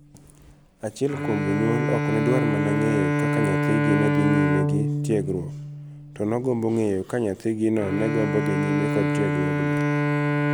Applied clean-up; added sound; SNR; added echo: none; Bowed string instrument; -1 dB; none.